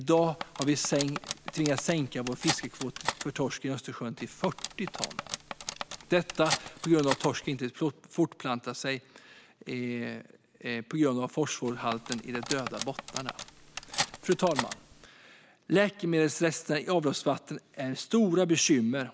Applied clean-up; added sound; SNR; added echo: none; Cutlery, silverware; 8 dB; none.